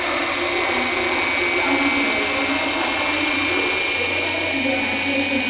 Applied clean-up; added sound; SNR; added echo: none; Engine / Mechanisms; -4 dB; reverberation time 2.2 s.